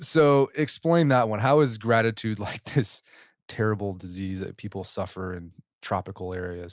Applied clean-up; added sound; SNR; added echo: none; none; none; none.